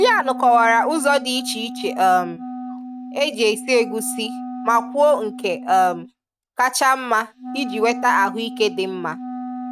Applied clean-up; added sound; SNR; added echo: neural mask model RNNoise.